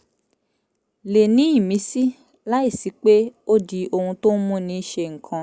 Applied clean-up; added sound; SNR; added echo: none; none; none; none.